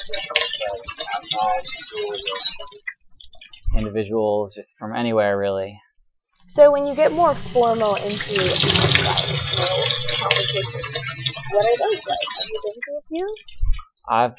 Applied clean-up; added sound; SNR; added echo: classical method Wiener filter.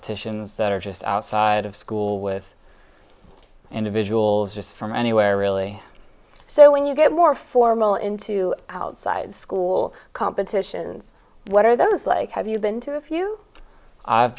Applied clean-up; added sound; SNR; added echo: none; none; none; none.